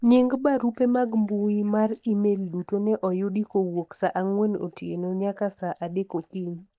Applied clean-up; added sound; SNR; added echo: neural mask model DeepFilterNet 3.